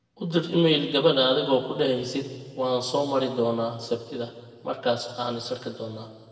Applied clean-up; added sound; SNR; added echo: none; none; none; reverberation time 1.5 s.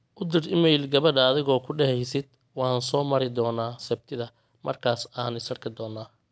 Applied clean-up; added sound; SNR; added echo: none; none; none; none.